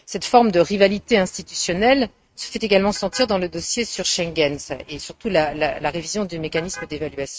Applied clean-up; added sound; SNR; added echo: neural mask model RNNoise.